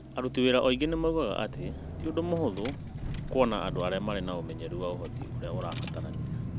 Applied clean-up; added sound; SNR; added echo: none; Engine / Car; 6 dB; none.